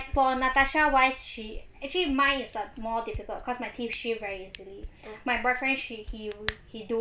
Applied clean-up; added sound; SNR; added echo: none; Hands; 13 dB; none.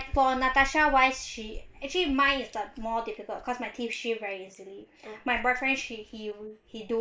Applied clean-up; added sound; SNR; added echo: neural mask model Resemble Enhance denoiser.